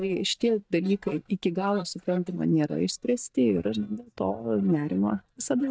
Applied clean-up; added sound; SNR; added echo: neural mask model DeepFilterNet 3.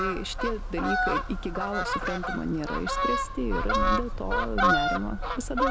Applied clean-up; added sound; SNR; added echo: none; Fowl; -4 dB; none.